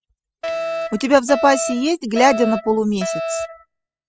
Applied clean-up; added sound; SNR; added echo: classical method spectral subtraction.